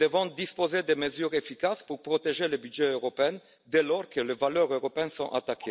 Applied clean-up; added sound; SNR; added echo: none; none; none; none.